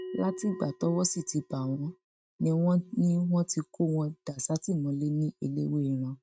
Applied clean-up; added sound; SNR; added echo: neural mask model RNNoise.